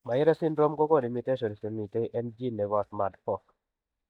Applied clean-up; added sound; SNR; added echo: neural mask model DeepFilterNet 3.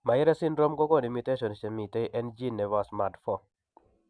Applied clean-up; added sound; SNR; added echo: none; none; none; none.